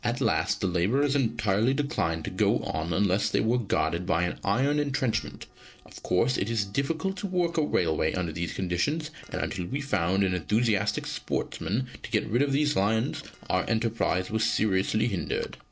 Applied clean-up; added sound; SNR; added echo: neural separator model SepFormer DNS4.